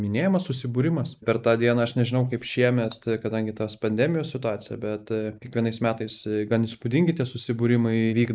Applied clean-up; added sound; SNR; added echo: neural mask model Resemble Enhance denoiser.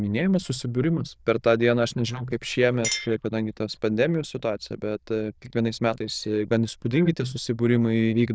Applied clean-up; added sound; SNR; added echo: neural diffusion model UNIVERSE++.